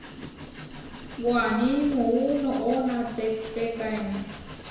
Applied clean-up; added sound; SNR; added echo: none; Train; 14 dB; reverberation time 1.0 s.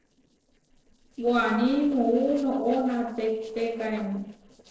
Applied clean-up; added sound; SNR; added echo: neural separator model SepFormer DNS4.